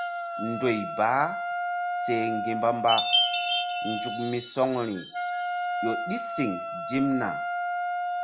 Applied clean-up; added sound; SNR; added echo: none; Chime + Wind instrument, woodwind instrument; 0 dB; none.